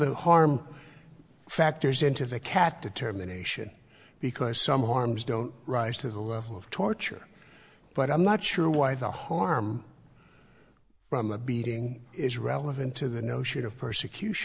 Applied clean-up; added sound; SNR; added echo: none; none; none; none.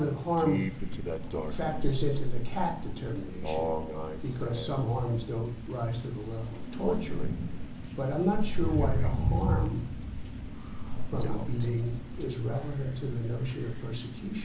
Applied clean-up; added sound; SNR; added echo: none; Crow; -2 dB; reverberation time 1.2 s.